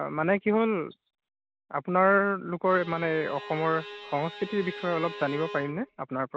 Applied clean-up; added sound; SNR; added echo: none; Bowed string instrument; 13 dB; none.